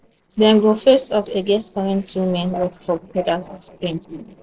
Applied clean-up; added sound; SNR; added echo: neural separator model SepFormer DNS4.